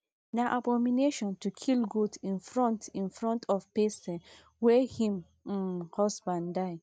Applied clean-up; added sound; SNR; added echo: none; none; none; none.